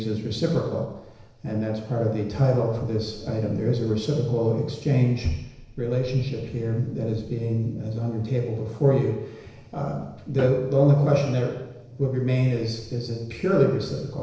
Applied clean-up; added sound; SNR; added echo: neural separator model SepFormer DNS4.